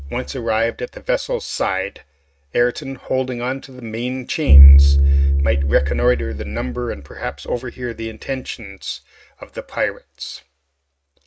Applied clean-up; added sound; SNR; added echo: neural mask model RNNoise.